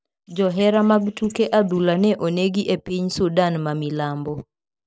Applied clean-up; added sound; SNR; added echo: neural separator model SepFormer DNS4.